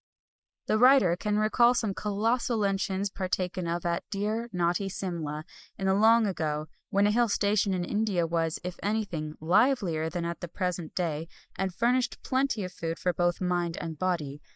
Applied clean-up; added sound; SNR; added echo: neural mask model Resemble Enhance denoiser.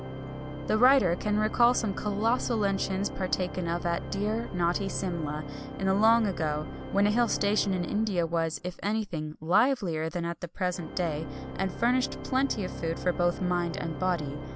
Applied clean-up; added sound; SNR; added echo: none; Organ; 10 dB; none.